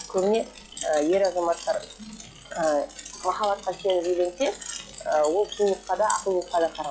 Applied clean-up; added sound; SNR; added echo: classical method log-MMSE.